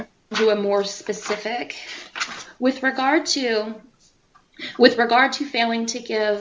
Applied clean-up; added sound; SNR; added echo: none; none; none; none.